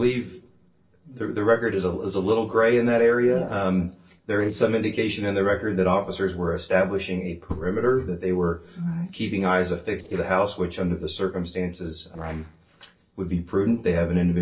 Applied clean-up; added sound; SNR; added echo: neural separator model SepFormer DNS4.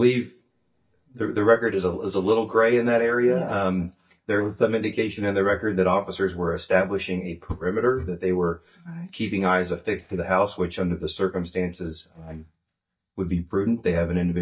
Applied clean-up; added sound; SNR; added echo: neural mask model DeepFilterNet 3.